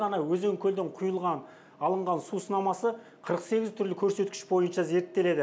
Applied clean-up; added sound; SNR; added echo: none; none; none; none.